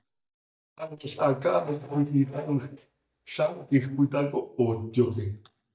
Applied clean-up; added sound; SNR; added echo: neural mask model DeepFilterNet 3.